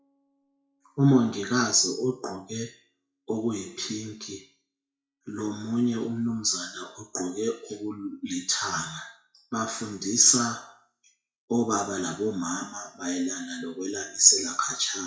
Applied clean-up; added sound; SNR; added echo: classical method WPE with log-MMSE.